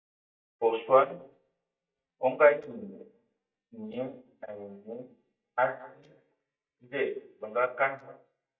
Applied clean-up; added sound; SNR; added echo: neural mask model DeepFilterNet 3.